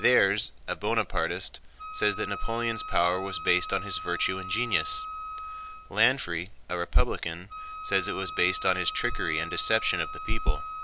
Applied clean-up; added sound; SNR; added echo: none; Wind instrument, woodwind instrument; 12 dB; none.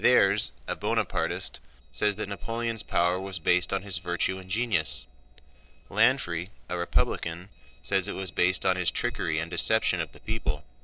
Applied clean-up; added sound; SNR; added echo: neural separator model SepFormer DNS4.